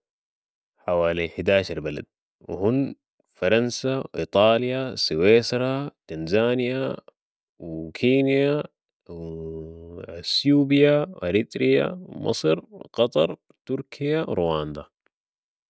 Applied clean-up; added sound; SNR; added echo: none; none; none; none.